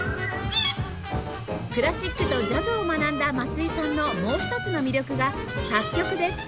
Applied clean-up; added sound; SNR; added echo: none; Chirp, tweet; 10 dB; none.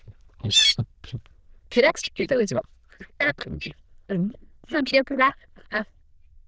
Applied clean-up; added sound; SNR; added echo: neural diffusion model UNIVERSE++.